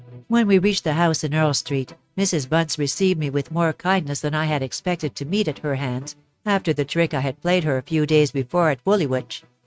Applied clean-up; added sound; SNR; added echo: neural mask model RNNoise.